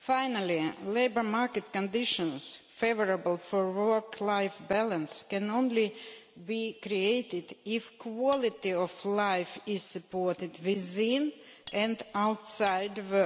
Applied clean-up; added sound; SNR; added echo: none; Cutlery, silverware; 13 dB; none.